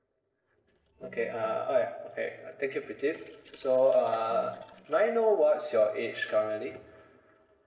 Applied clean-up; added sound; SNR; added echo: neural separator model SepFormer DNS4.